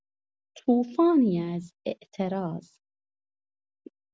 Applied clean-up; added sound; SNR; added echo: none; none; none; none.